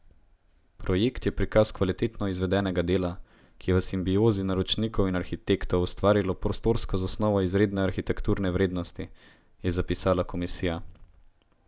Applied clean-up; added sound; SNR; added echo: none; none; none; none.